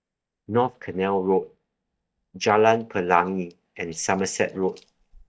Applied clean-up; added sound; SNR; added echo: neural mask model DeepFilterNet 3.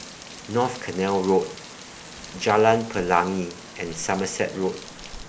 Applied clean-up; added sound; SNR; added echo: none; Rain; 17 dB; none.